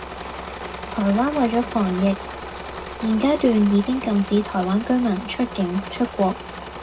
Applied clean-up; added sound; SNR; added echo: none; Engine / Mechanisms; 11 dB; reverberation time 0.2 s.